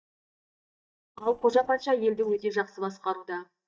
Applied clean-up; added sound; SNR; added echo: neural mask model DeepFilterNet 3.